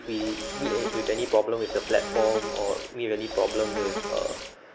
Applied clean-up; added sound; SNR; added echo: none; Insect; 6 dB; none.